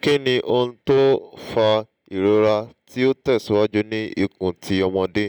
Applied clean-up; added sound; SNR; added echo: none; none; none; none.